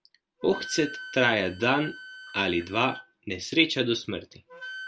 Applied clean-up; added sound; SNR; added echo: none; Wind instrument, woodwind instrument; 16 dB; none.